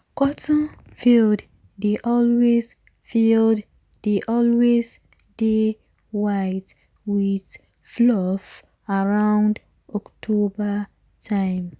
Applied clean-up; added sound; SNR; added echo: none; none; none; none.